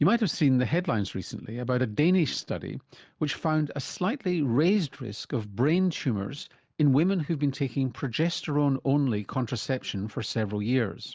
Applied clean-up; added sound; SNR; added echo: none; none; none; none.